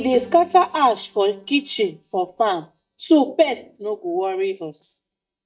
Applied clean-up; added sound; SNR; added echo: neural mask model DeepFilterNet 3.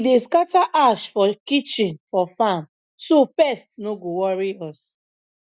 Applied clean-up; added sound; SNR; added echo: none; none; none; none.